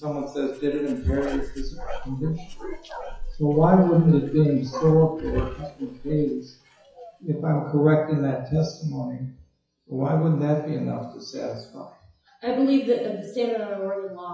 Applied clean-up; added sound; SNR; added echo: classical method WPE with log-MMSE.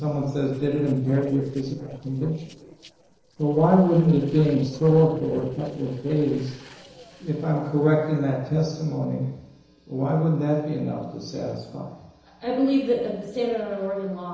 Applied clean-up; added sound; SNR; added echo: neural separator model SepFormer DNS4.